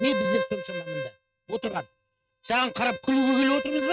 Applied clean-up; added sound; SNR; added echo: neural mask model RNNoise.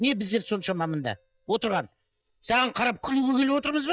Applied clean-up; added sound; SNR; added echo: neural mask model DeepFilterNet 3.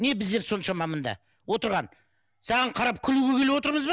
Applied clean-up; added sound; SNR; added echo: none; none; none; none.